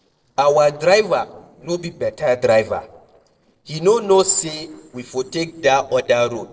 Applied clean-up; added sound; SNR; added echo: neural separator model SepFormer DNS4.